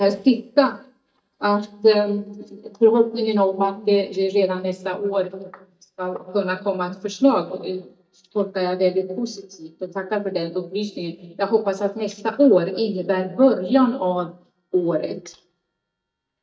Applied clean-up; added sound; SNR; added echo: neural mask model DeepFilterNet 3.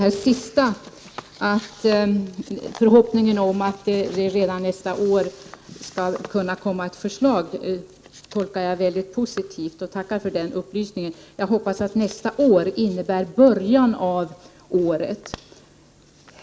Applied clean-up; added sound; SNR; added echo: none; none; none; none.